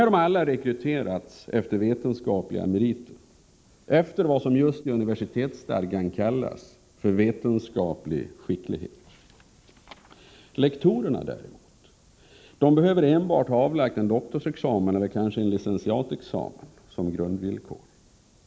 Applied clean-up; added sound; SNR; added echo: none; none; none; none.